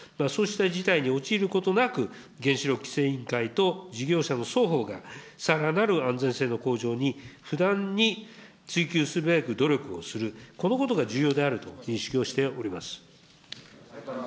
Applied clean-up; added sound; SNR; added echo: none; none; none; none.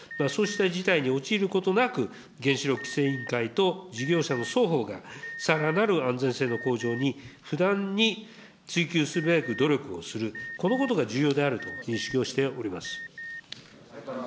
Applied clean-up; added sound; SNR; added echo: none; Alarm; 16 dB; none.